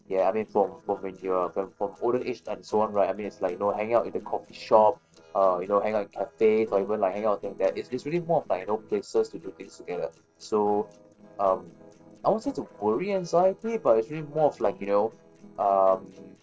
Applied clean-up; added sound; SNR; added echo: neural separator model SepFormer DNS4.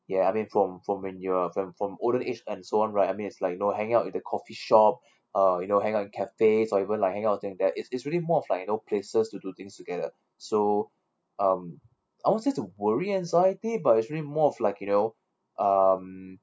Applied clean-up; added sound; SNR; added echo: none; none; none; none.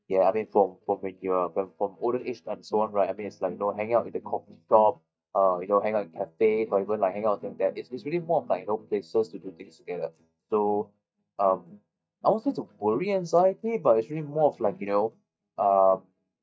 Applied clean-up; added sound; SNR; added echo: neural mask model DeepFilterNet 3.